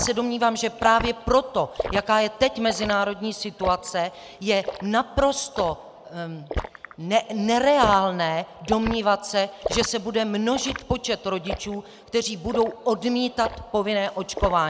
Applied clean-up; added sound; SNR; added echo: none; Liquid; 12 dB; none.